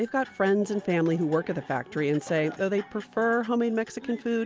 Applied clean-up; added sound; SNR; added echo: none; none; none; none.